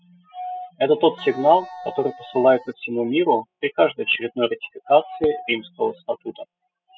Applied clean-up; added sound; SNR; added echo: classical method spectral subtraction.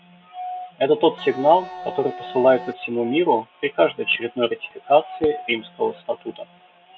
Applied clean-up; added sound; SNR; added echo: none; Wind instrument, woodwind instrument; 14 dB; none.